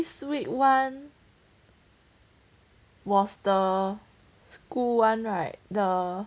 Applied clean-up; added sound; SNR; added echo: none; none; none; none.